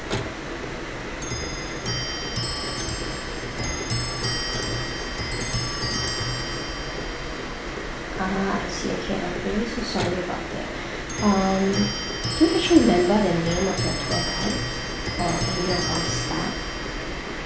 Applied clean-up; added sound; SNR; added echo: none; Clock; 4 dB; reverberation time 0.7 s.